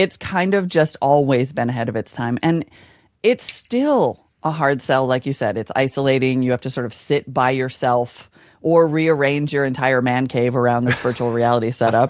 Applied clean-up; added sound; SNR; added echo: none; Bicycle bell; 9 dB; none.